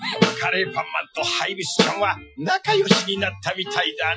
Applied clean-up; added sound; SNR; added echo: classical method Wiener filter.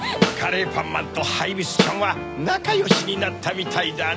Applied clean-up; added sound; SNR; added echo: none; Snare drum; 2 dB; none.